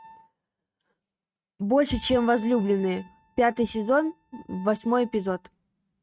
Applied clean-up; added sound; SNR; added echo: neural mask model RNNoise.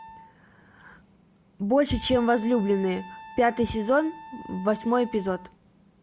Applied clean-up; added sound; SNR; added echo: none; Wind instrument, woodwind instrument; 18 dB; none.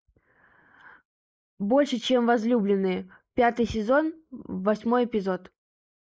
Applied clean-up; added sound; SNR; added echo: neural mask model Resemble Enhance denoiser.